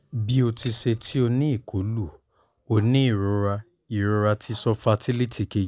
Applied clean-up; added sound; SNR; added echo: none; Keys jangling; 7 dB; none.